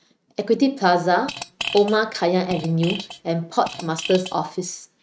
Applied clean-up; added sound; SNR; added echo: neural mask model RNNoise.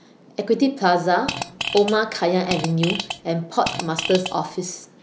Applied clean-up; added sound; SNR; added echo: none; Fart; 8 dB; none.